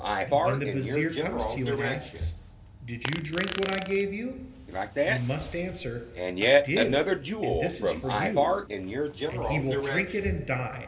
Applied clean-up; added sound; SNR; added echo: none; Fart; -3 dB; reverberation time 1.4 s.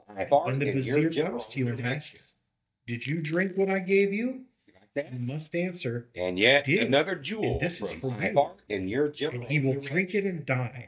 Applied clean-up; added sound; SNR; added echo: neural mask model DeepFilterNet 3.